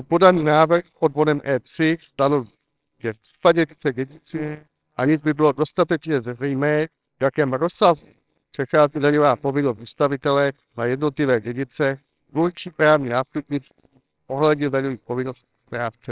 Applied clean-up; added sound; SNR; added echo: neural separator model SepFormer WHAMR!.